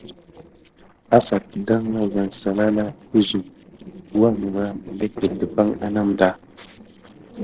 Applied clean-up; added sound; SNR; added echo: neural separator model SepFormer DNS4.